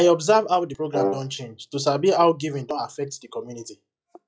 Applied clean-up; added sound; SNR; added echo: classical method log-MMSE.